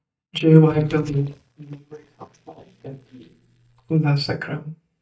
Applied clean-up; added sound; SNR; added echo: neural mask model DeepFilterNet 3.